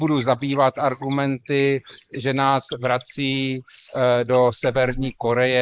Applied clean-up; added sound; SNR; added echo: neural mask model Resemble Enhance denoiser.